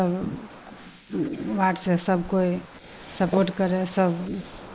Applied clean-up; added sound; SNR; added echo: neural mask model Resemble Enhance denoiser.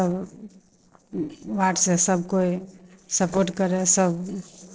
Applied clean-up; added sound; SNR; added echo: neural separator model SepFormer DNS4.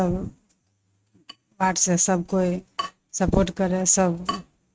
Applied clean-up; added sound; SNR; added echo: neural mask model RNNoise.